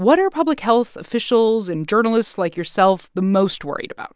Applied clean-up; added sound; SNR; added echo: none; none; none; none.